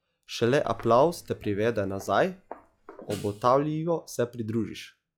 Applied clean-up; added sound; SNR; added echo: classical method log-MMSE.